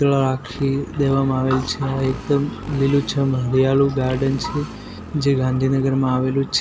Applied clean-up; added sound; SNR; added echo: none; Motorcycle; 16 dB; none.